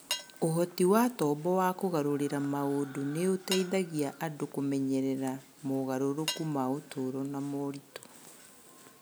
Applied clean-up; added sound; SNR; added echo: none; Cutlery, silverware / Dishes, pots, and pans; 14 dB; none.